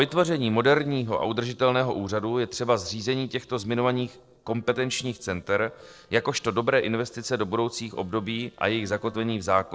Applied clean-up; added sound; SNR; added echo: neural separator model SepFormer DNS4.